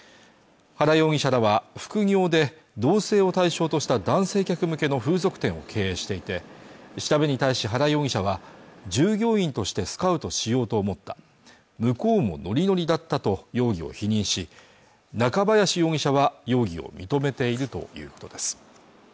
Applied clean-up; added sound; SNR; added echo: none; none; none; none.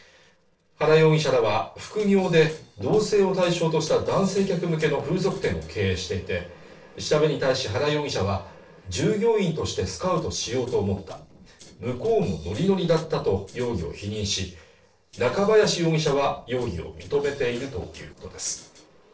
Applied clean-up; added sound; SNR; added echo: neural separator model SepFormer DNS4.